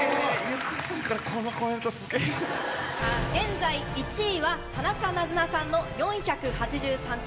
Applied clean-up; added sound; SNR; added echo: none; Drip / Rain; 16 dB; reverberation time 1.8 s.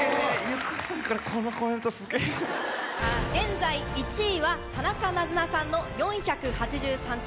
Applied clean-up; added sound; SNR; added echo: none; none; none; none.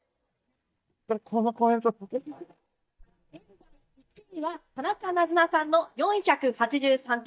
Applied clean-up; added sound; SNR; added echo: neural mask model DeepFilterNet 3.